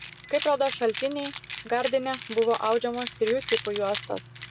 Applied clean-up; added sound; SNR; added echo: none; Keys jangling; 6 dB; none.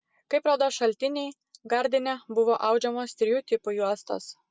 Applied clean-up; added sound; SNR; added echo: none; none; none; none.